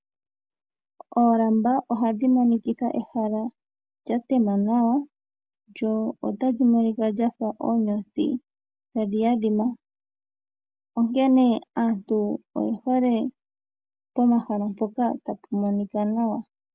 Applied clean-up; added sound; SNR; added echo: none; none; none; none.